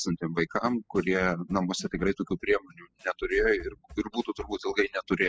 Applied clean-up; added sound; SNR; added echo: classical method spectral subtraction.